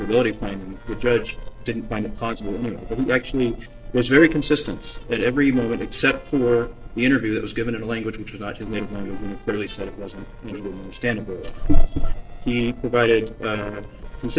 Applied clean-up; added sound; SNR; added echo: neural separator model SepFormer DNS4.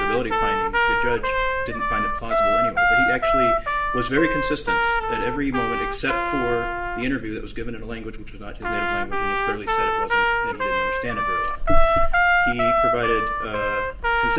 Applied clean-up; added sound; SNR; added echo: none; Trumpet; -3 dB; reverberation time 0.6 s.